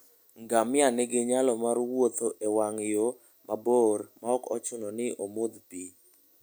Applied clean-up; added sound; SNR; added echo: none; none; none; none.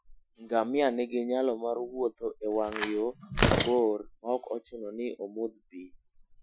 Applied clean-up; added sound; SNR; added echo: classical method Wiener filter.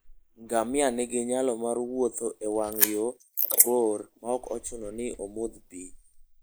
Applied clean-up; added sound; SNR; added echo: neural mask model Resemble Enhance denoiser.